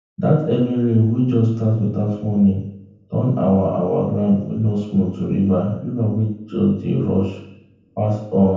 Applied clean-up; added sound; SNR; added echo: none; none; none; reverberation time 0.9 s.